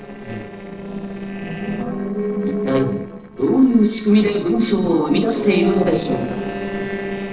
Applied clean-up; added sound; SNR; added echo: neural separator model SepFormer DNS4.